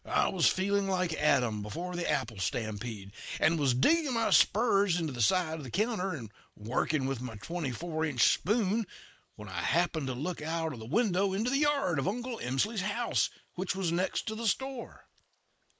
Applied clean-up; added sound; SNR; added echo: neural mask model Resemble Enhance denoiser.